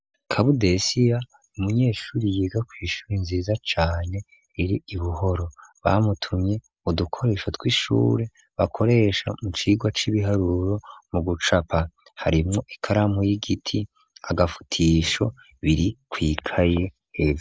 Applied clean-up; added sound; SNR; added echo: none; none; none; none.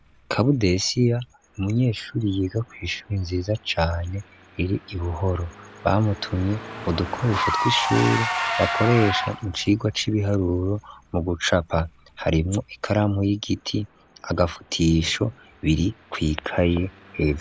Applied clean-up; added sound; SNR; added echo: none; Engine / Car; 10 dB; none.